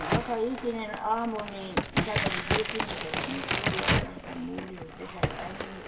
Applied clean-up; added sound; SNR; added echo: none; Crack; -3 dB; reverberation time 1.0 s.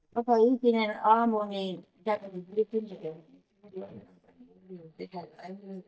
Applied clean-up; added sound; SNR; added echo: neural mask model DeepFilterNet 3.